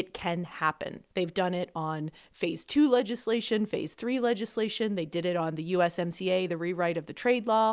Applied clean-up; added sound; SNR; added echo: none; none; none; none.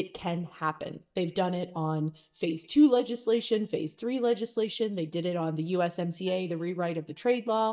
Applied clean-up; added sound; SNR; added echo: neural mask model DeepFilterNet 3.